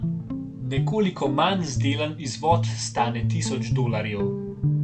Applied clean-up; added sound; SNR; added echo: none; Guitar; 0 dB; none.